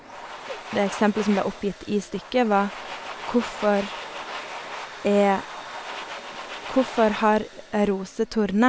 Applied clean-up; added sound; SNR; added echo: none; Domestic sounds, home sounds; 12 dB; none.